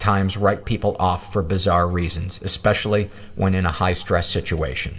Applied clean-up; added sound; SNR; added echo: none; none; none; reverberation time 2.5 s.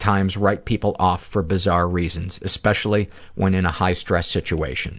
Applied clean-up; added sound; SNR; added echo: none; none; none; none.